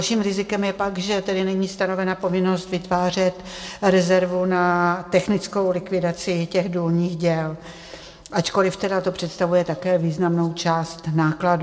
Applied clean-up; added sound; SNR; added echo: none; none; none; reverberation time 1.1 s.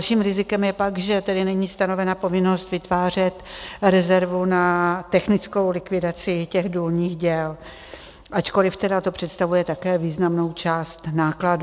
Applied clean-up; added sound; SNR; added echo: none; none; none; none.